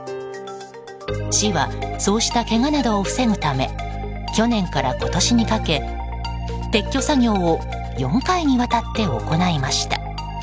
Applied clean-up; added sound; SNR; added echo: none; none; none; none.